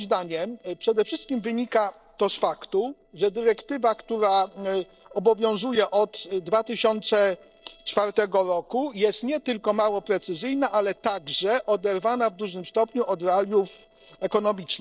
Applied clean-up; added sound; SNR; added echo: neural separator model SepFormer DNS4.